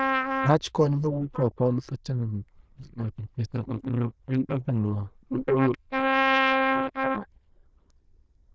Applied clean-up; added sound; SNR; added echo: neural diffusion model UNIVERSE++.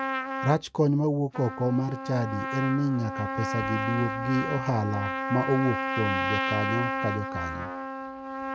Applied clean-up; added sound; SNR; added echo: none; Trumpet; 3 dB; none.